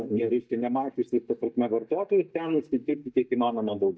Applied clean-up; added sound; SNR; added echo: neural mask model DeepFilterNet 3.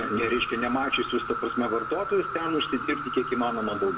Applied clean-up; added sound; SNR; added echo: none; Insect; 5 dB; reverberation time 0.9 s.